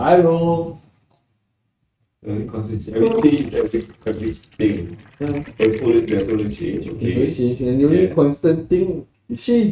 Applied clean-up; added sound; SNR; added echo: neural mask model RNNoise.